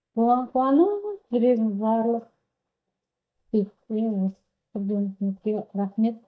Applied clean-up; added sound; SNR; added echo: neural mask model DeepFilterNet 3.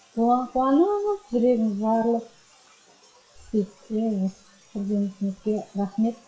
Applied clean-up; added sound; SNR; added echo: classical method WPE with log-MMSE.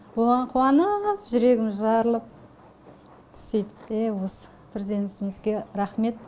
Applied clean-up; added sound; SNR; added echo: none; none; none; none.